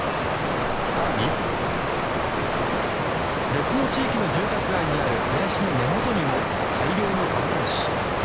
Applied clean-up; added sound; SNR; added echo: none; Water; -5 dB; none.